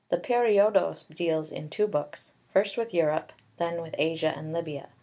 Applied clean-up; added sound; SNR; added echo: none; none; none; none.